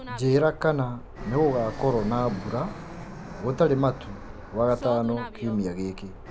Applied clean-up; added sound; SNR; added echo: none; Fixed-wing aircraft, airplane; 12 dB; none.